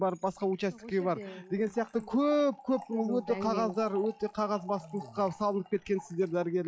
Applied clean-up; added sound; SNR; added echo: classical method log-MMSE.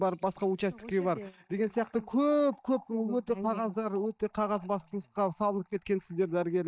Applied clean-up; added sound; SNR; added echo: neural mask model DeepFilterNet 3.